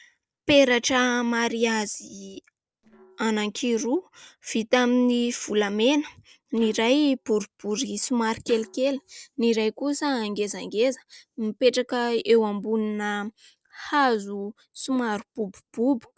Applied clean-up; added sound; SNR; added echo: neural separator model SepFormer DNS4.